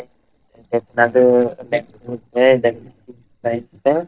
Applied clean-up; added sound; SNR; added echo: neural mask model DeepFilterNet 3.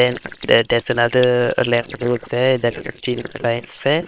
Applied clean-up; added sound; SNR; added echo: neural separator model SepFormer WHAM!.